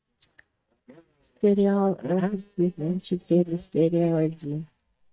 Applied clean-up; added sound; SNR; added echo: neural mask model DeepFilterNet 3.